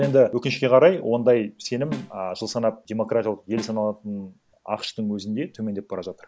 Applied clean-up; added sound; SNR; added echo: none; Snare drum; 17 dB; none.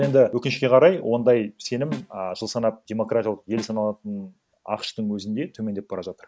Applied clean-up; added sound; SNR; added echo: neural mask model RNNoise.